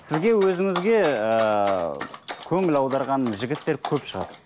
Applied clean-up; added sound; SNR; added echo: none; Dog; 13 dB; none.